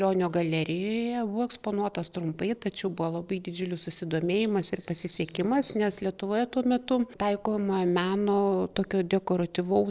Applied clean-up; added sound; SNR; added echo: neural separator model SepFormer DNS4.